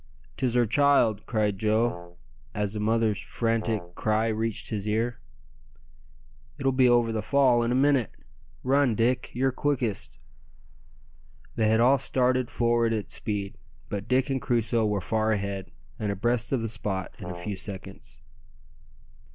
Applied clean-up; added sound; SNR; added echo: none; Brass instrument; 12 dB; none.